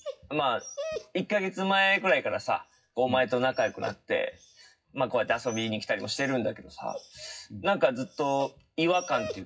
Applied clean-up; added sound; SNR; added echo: classical method WPE with log-MMSE.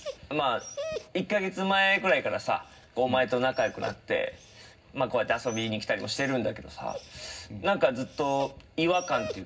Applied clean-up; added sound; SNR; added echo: none; Dog; 14 dB; reverberation time 0.4 s.